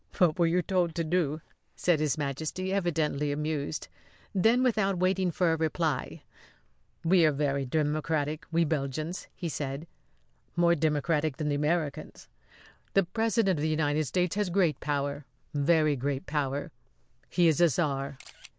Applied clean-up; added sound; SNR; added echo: neural mask model Resemble Enhance denoiser.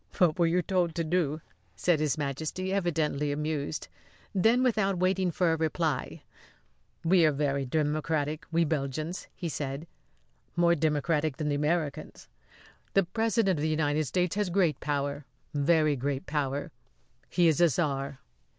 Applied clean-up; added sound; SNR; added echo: none; none; none; none.